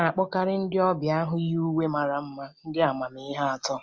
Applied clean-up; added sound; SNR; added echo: none; none; none; none.